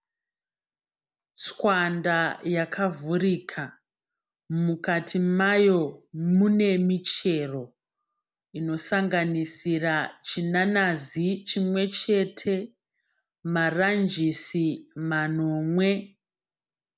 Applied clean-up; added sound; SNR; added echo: none; none; none; none.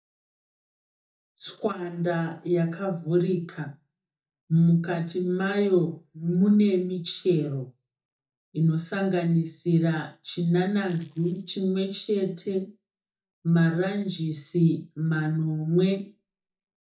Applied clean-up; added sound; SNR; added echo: neural mask model DeepFilterNet 3.